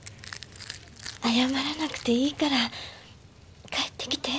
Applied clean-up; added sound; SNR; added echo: none; Crushing; 17 dB; none.